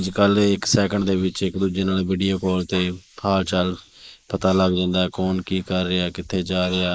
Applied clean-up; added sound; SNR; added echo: neural mask model Resemble Enhance denoiser.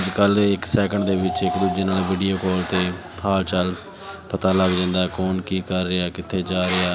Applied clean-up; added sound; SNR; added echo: none; none; none; none.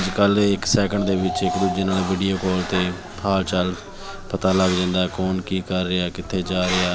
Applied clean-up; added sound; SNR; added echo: none; Insect; 18 dB; none.